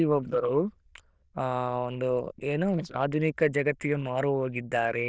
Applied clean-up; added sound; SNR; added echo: neural diffusion model UNIVERSE++.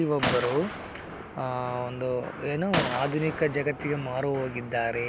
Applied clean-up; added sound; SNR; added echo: none; Gunshot, gunfire; 7 dB; none.